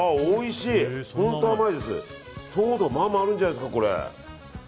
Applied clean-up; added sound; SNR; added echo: none; none; none; none.